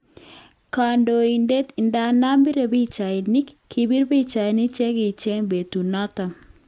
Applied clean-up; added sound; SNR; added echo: none; none; none; none.